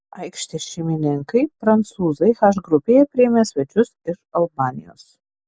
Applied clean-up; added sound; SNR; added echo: none; none; none; none.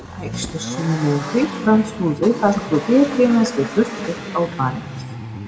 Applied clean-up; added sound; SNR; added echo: none; Accelerating, revving, vroom; 11 dB; reverberation time 1.2 s.